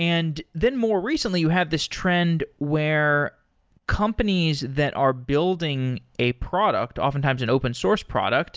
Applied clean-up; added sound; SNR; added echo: none; none; none; none.